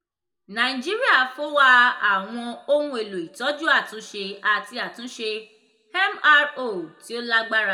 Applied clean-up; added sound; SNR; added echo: none; none; none; reverberation time 1.3 s.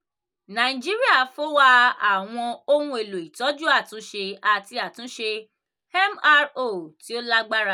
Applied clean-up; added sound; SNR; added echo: none; none; none; none.